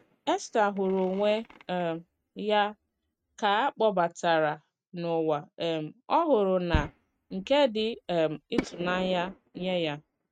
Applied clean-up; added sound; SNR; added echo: neural mask model RNNoise.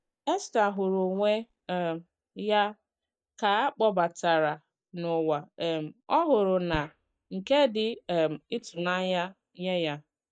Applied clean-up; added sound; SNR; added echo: neural mask model DeepFilterNet 3.